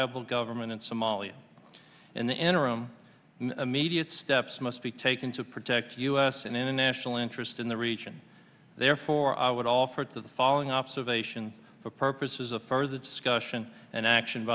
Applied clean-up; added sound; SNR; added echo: none; none; none; none.